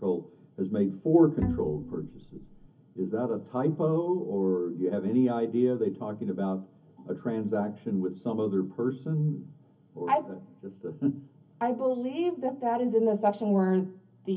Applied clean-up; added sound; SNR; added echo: none; Bowed string instrument; 6 dB; reverberation time 0.3 s.